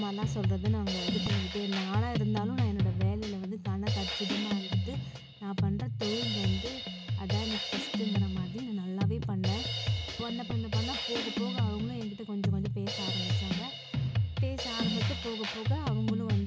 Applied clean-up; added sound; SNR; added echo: none; Drum kit; -4 dB; none.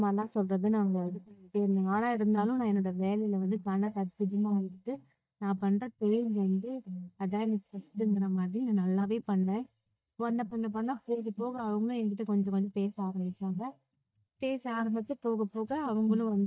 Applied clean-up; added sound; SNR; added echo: neural mask model DeepFilterNet 3.